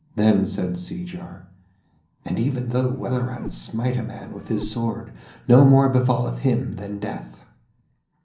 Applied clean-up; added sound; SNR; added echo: none; Meow; 16 dB; reverberation time 0.6 s.